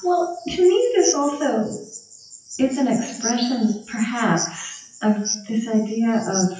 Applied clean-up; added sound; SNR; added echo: classical method WPE with log-MMSE.